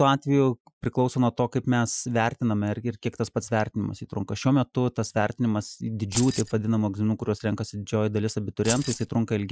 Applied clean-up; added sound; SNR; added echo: classical method Wiener filter.